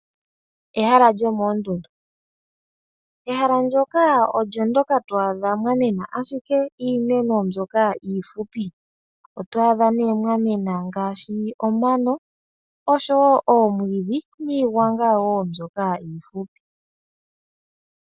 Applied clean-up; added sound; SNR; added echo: none; none; none; none.